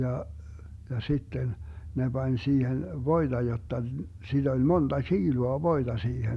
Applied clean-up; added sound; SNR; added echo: none; none; none; none.